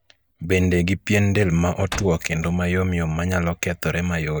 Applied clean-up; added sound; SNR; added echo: neural mask model DeepFilterNet 3.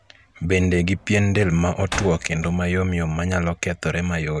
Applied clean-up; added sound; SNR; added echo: none; Slam; 16 dB; none.